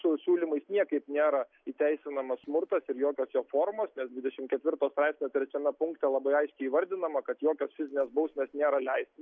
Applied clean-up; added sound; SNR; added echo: none; none; none; none.